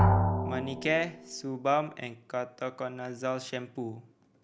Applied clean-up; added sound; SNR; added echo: none; Drum; -1 dB; none.